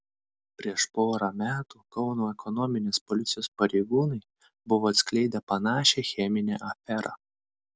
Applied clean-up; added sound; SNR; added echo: none; none; none; none.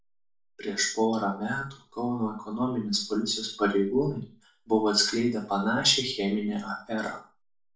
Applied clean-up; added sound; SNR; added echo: none; none; none; reverberation time 0.4 s.